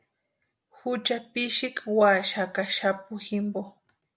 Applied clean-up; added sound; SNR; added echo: none; none; none; none.